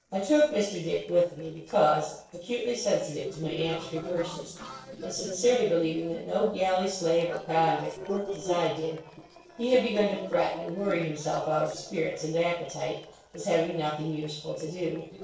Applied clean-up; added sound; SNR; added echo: neural separator model SepFormer DNS4.